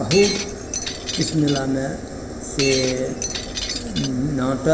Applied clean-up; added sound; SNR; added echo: none; Shatter; 6 dB; reverberation time 1.4 s.